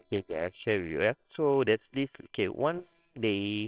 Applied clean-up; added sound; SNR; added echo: neural separator model SepFormer WHAMR!.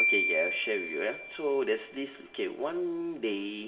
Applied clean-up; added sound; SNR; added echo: none; Marimba, xylophone; 2 dB; reverberation time 1.0 s.